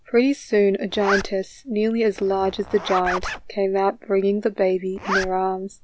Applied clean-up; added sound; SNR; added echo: none; Zipper (clothing); 10 dB; none.